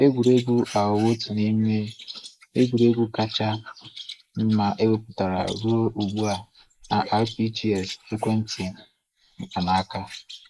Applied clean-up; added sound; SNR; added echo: neural mask model Resemble Enhance denoiser.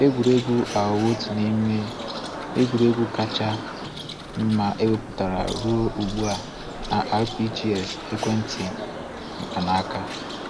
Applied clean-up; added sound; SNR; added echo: none; Bird; 8 dB; none.